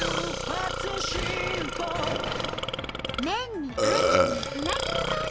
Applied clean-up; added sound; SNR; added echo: none; Burping, eructation; -3 dB; none.